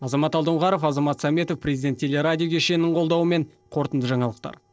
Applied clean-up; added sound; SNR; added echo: neural separator model SepFormer DNS4.